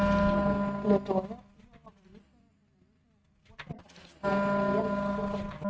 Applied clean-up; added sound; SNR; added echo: neural mask model RNNoise.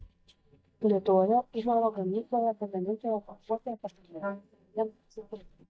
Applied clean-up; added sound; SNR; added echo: neural mask model DeepFilterNet 3.